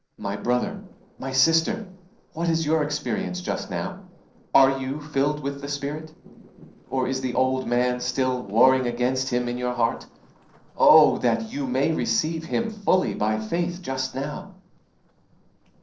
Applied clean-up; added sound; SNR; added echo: neural separator model SepFormer DNS4.